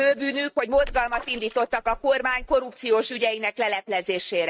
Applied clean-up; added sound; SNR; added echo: neural mask model RNNoise.